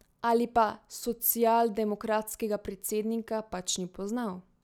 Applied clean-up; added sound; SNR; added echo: none; none; none; none.